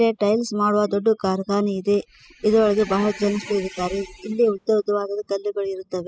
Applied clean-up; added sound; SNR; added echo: classical method spectral subtraction.